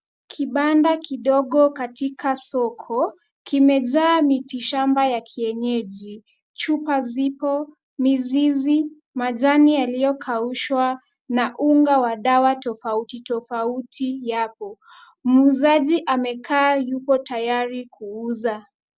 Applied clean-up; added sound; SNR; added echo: none; none; none; none.